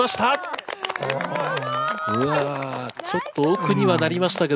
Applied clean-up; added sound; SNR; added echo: none; Cowbell; 14 dB; none.